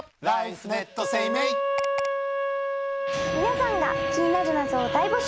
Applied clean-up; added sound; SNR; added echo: none; Wind instrument, woodwind instrument; 0 dB; none.